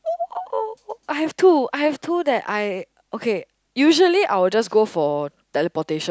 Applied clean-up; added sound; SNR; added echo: none; none; none; none.